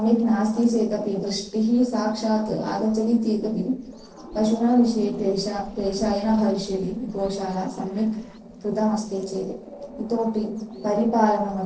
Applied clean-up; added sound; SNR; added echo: neural separator model SepFormer DNS4.